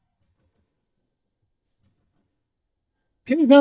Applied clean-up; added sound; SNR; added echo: neural mask model DeepFilterNet 3.